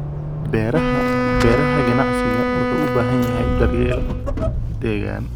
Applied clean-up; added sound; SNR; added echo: none; Squeak / Accelerating, revving, vroom / Vehicle + Wind instrument, woodwind instrument; -3 dB; none.